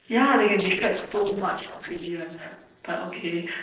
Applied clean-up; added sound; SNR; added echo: neural separator model SepFormer DNS4.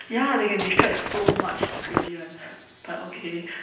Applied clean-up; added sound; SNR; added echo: none; Walk, footsteps / Run; -3 dB; reverberation time 0.9 s.